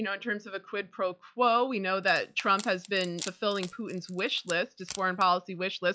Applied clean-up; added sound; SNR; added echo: classical method log-MMSE.